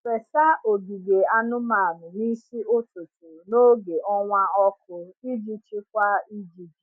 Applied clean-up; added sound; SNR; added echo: none; none; none; none.